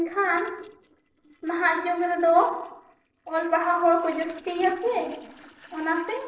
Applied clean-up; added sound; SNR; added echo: neural separator model SepFormer DNS4.